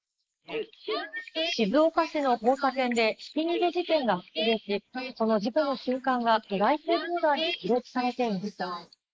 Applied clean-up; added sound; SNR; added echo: neural mask model Resemble Enhance denoiser.